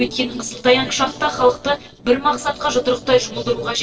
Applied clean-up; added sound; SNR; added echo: neural separator model SepFormer DNS4.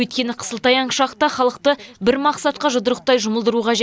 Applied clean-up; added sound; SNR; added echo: none; none; none; none.